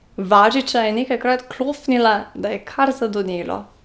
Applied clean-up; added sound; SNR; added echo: none; none; none; none.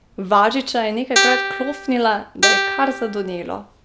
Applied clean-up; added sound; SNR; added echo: none; Guitar; -1 dB; none.